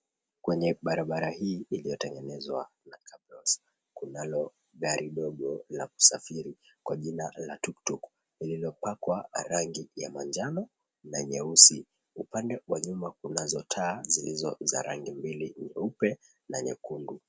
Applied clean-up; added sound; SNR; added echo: none; none; none; none.